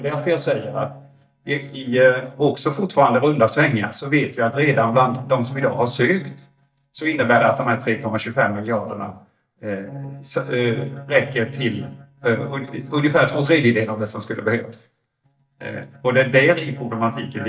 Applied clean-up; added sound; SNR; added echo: neural mask model DeepFilterNet 3.